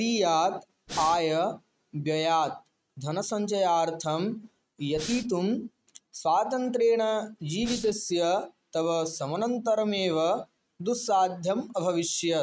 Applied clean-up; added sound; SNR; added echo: neural mask model RNNoise.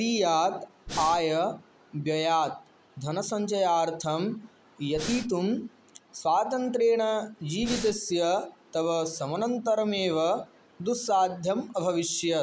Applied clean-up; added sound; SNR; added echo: none; Breathing; 8 dB; none.